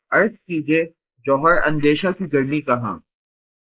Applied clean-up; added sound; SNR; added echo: neural mask model Resemble Enhance denoiser.